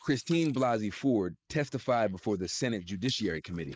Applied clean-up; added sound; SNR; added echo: neural mask model Resemble Enhance denoiser.